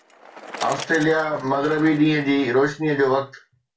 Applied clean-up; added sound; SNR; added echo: none; Bicycle; 18 dB; reverberation time 0.2 s.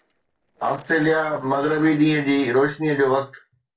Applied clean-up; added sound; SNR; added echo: neural separator model SepFormer DNS4.